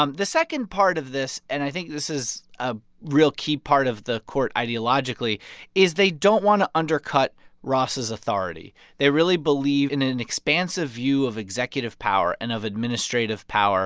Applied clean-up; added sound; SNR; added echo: none; none; none; none.